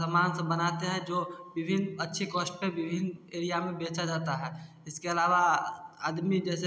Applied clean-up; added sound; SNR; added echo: none; none; none; none.